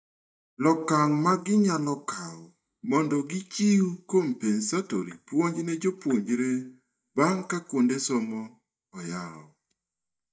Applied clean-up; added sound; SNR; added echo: neural mask model DeepFilterNet 3.